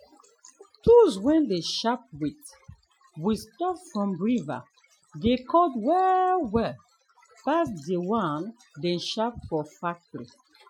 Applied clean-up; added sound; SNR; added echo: classical method Wiener filter.